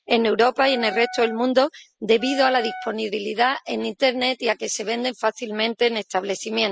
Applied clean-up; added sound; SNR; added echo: classical method spectral subtraction.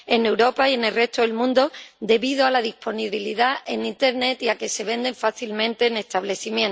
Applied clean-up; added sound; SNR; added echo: none; none; none; none.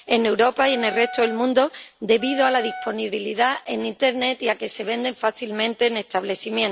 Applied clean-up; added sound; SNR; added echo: none; Wind instrument, woodwind instrument; 13 dB; none.